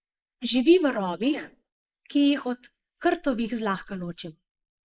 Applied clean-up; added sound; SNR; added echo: neural mask model Resemble Enhance denoiser.